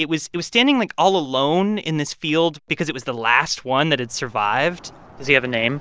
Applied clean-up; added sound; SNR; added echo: none; none; none; none.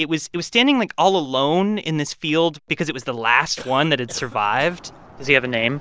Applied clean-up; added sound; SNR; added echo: none; Cough; 20 dB; none.